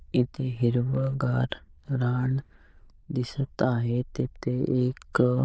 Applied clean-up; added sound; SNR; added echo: neural diffusion model UNIVERSE++.